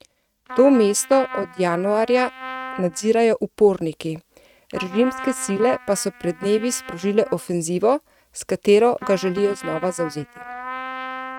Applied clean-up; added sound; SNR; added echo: neural mask model RNNoise.